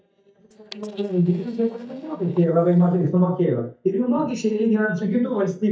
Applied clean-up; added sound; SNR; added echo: neural mask model DeepFilterNet 3.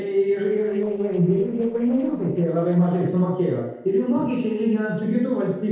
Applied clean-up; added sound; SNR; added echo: neural separator model SepFormer DNS4.